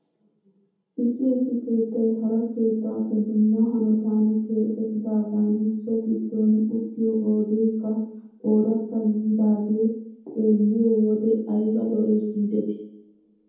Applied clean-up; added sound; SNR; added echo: none; none; none; reverberation time 0.8 s.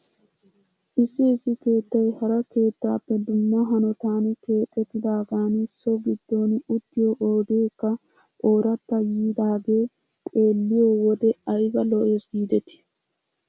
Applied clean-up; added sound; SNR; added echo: none; none; none; none.